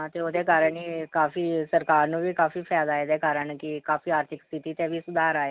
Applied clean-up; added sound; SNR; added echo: none; none; none; none.